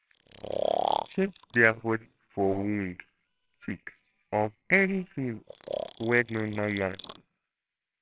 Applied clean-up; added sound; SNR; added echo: neural separator model SepFormer WHAMR!.